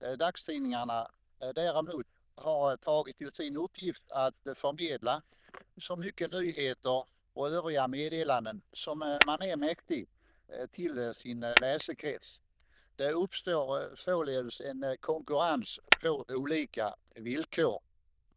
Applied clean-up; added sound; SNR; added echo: neural diffusion model UNIVERSE++.